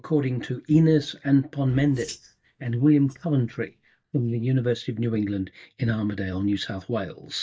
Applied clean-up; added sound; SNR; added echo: neural mask model DeepFilterNet 3.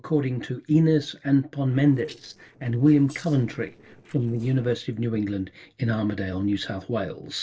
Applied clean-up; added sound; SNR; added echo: neural separator model SepFormer DNS4.